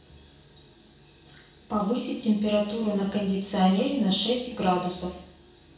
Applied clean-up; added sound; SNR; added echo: none; none; none; reverberation time 0.5 s.